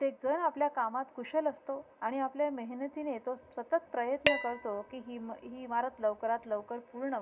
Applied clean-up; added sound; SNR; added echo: none; Dishes, pots, and pans; -1 dB; reverberation time 0.5 s.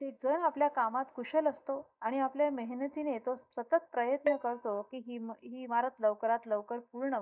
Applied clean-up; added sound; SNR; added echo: neural mask model DeepFilterNet 3.